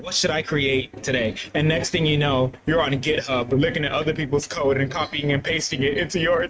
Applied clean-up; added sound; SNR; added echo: neural mask model RNNoise.